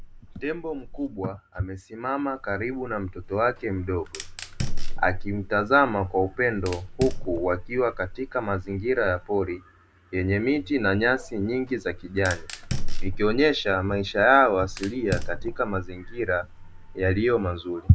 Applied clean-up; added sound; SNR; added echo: none; Fire; 6 dB; none.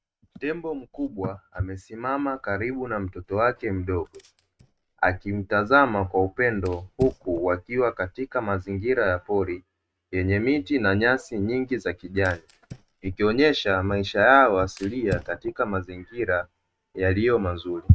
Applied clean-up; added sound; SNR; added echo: neural mask model RNNoise.